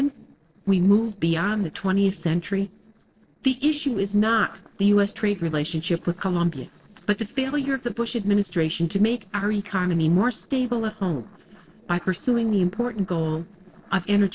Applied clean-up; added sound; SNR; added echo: neural separator model SepFormer DNS4.